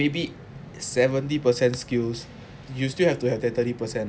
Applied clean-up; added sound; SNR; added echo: none; none; none; none.